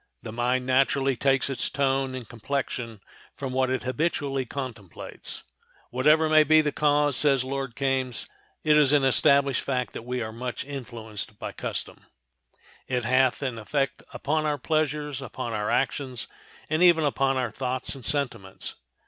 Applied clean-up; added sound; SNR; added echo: none; none; none; none.